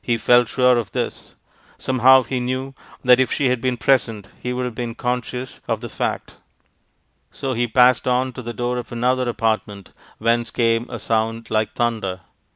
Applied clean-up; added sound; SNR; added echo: none; none; none; none.